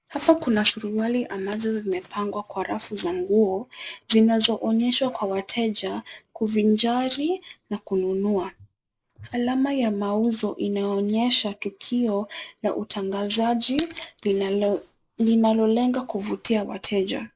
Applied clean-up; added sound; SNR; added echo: neural mask model Resemble Enhance denoiser.